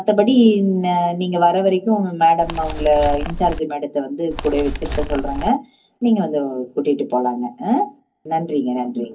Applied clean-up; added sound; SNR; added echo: none; Animal; 7 dB; reverberation time 0.4 s.